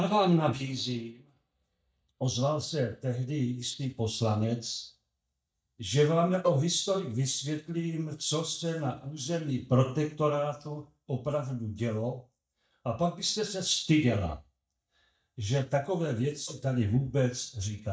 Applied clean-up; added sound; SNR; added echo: neural mask model DeepFilterNet 3.